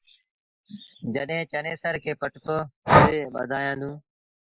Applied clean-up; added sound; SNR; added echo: neural mask model Resemble Enhance denoiser.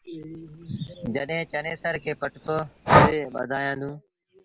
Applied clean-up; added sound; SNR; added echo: none; Breathing; -4 dB; none.